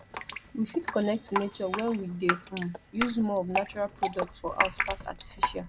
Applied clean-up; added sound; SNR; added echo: none; Drip; 2 dB; none.